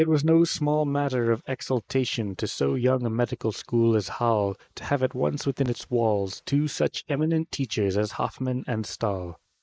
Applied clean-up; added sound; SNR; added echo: neural mask model Resemble Enhance denoiser.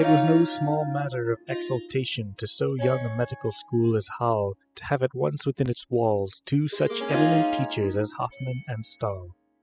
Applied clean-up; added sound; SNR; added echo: classical method spectral subtraction.